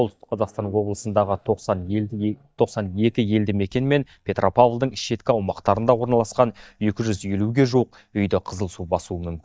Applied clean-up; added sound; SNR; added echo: neural mask model DeepFilterNet 3.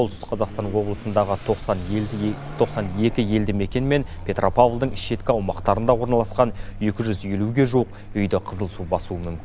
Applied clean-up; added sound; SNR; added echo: none; Car passing by / Accelerating, revving, vroom; 11 dB; none.